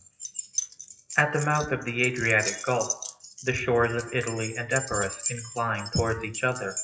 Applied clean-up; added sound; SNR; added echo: classical method WPE with log-MMSE.